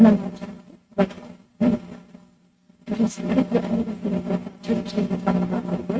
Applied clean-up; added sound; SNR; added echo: neural mask model RNNoise.